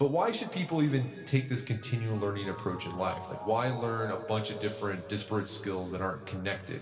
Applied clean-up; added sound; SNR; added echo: none; Mallet percussion; 15 dB; reverberation time 2.4 s.